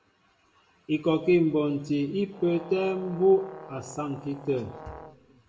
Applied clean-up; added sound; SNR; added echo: none; Brass instrument; 18 dB; reverberation time 1.3 s.